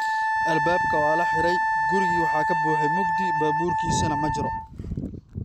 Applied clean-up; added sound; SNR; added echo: none; Wind instrument, woodwind instrument; -4 dB; none.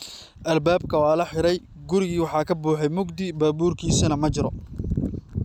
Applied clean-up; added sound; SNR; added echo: none; none; none; none.